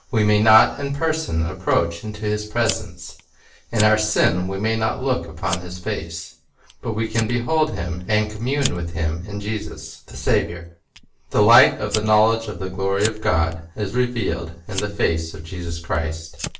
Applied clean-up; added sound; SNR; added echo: none; Fire; 16 dB; reverberation time 0.3 s.